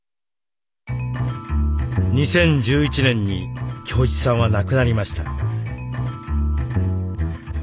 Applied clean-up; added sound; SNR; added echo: none; none; none; none.